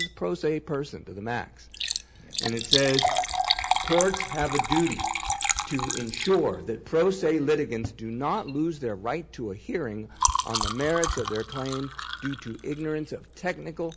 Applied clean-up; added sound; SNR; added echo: none; Liquid; 2 dB; none.